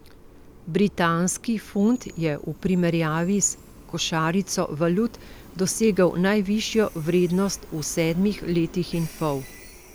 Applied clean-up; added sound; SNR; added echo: none; Train; 20 dB; none.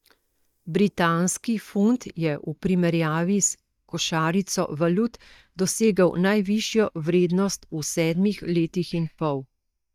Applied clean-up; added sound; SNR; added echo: neural mask model DeepFilterNet 3.